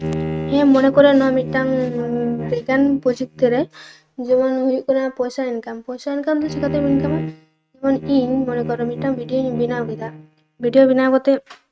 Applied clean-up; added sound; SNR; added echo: neural mask model RNNoise.